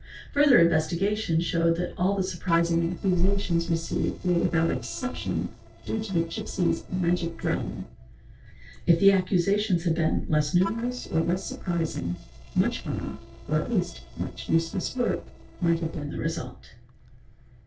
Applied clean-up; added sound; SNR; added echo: neural separator model SepFormer DNS4.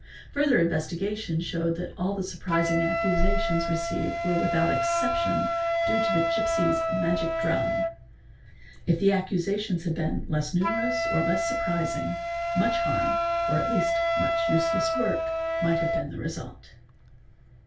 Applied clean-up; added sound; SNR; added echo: none; Wind instrument, woodwind instrument; 0 dB; reverberation time 0.2 s.